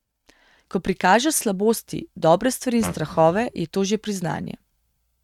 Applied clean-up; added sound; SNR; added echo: neural mask model RNNoise.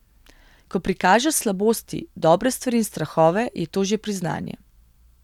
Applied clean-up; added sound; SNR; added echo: none; none; none; none.